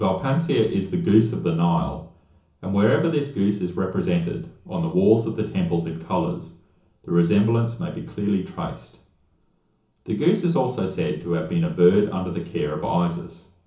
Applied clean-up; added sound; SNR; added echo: none; none; none; reverberation time 0.7 s.